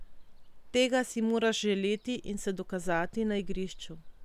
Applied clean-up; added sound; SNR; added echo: none; Ocean; 11 dB; none.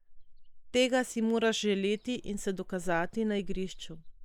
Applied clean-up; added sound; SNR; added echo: neural mask model Resemble Enhance denoiser.